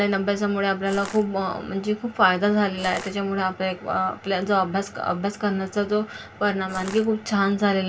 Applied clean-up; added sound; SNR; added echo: none; Crushing; 14 dB; reverberation time 0.2 s.